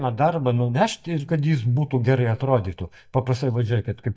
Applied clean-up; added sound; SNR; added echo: neural mask model DeepFilterNet 3.